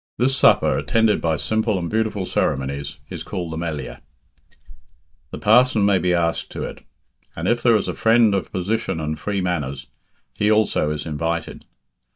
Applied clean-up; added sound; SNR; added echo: neural mask model DeepFilterNet 3.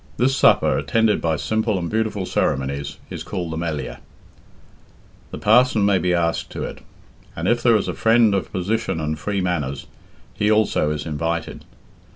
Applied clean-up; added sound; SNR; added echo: none; none; none; none.